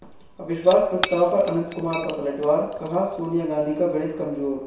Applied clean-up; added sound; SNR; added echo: none; Shatter / Crushing; 12 dB; reverberation time 0.7 s.